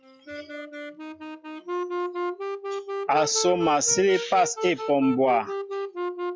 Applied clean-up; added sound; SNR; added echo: classical method log-MMSE.